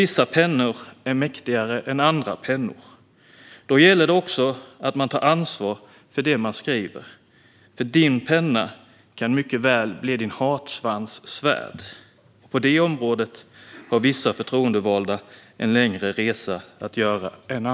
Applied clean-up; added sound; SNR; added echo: none; none; none; none.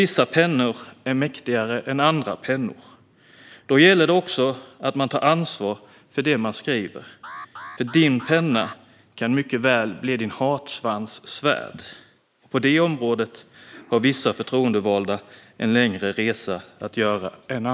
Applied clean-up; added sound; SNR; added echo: neural mask model Resemble Enhance denoiser.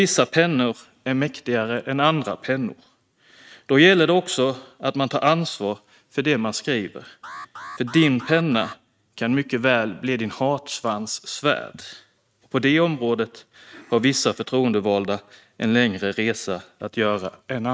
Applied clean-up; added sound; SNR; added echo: neural mask model RNNoise.